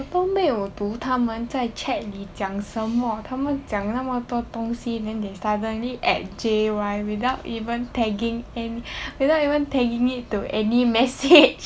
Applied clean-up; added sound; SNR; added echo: none; none; none; none.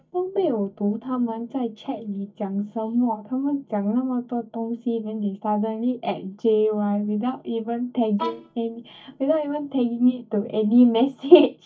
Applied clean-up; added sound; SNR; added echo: neural mask model DeepFilterNet 3.